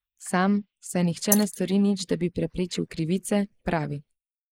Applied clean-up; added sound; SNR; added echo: neural mask model Resemble Enhance denoiser.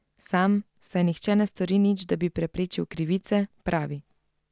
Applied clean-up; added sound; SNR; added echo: none; none; none; none.